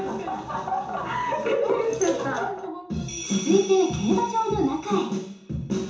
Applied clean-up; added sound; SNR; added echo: none; none; none; reverberation time 0.6 s.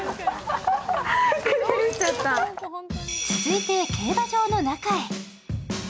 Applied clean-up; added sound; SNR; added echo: none; none; none; none.